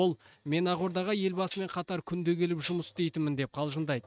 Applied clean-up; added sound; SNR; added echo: neural mask model RNNoise.